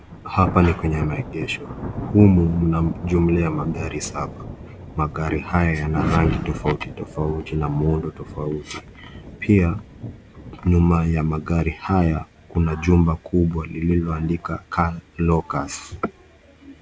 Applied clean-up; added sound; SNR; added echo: none; Thunder; 14 dB; none.